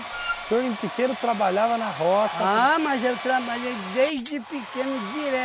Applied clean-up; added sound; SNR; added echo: none; Wind instrument, woodwind instrument + Domestic sounds, home sounds; 9 dB; none.